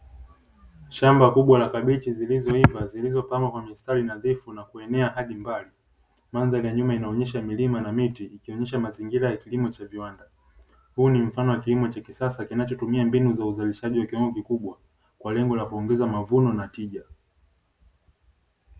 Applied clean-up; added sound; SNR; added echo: none; none; none; none.